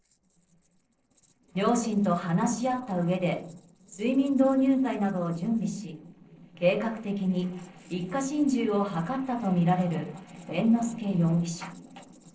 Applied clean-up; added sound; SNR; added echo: neural separator model SepFormer DNS4.